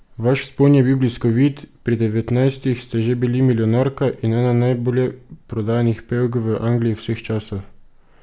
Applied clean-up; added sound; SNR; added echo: none; none; none; none.